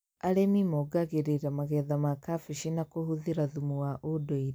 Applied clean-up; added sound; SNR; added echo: none; none; none; none.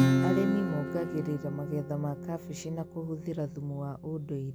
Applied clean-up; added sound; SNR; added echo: none; Acoustic guitar / Strum; -1 dB; none.